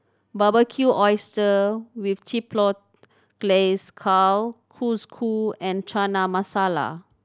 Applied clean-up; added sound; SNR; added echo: none; none; none; none.